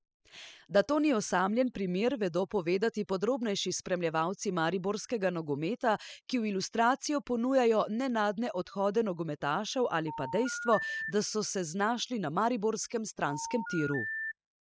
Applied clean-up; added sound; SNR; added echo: classical method spectral subtraction.